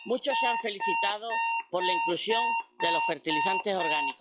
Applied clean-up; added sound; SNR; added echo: classical method log-MMSE.